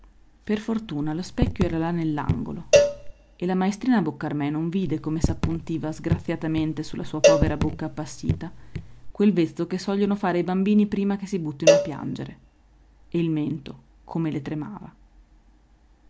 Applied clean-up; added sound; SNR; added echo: none; Raindrop / Drip + Cowbell; -1 dB; none.